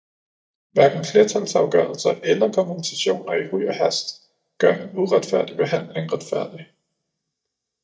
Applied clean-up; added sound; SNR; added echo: neural mask model DeepFilterNet 3.